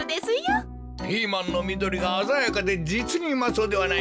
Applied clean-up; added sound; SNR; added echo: none; none; none; none.